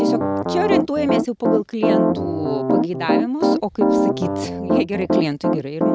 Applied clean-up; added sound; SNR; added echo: none; Piano; -5 dB; none.